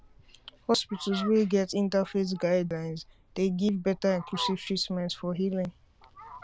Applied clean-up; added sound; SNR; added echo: none; Fowl; 17 dB; none.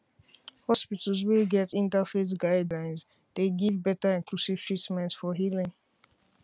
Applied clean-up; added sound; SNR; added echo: none; none; none; none.